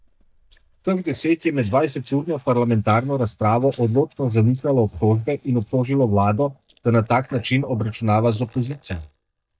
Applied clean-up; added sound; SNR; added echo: neural mask model DeepFilterNet 3.